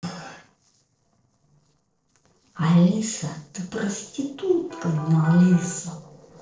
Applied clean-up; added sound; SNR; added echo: neural separator model SepFormer DNS4.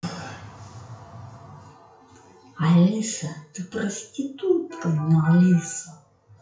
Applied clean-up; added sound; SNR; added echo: classical method WPE with log-MMSE.